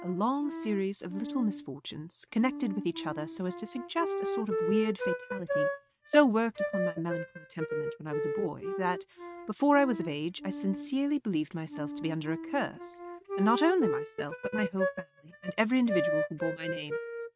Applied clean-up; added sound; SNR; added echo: neural mask model RNNoise.